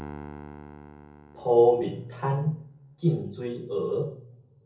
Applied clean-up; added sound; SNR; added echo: none; Piano; 19 dB; reverberation time 0.6 s.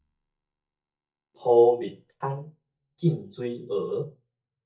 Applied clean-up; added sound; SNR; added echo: neural mask model DeepFilterNet 3.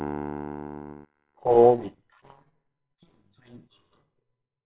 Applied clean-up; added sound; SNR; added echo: neural separator model SepFormer WHAMR!.